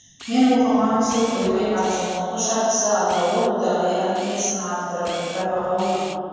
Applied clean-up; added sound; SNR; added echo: none; Camera; 18 dB; reverberation time 2.1 s.